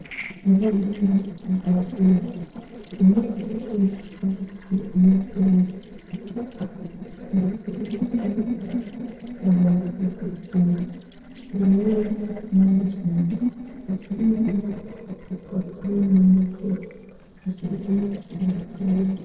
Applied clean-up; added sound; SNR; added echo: neural separator model SepFormer DNS4.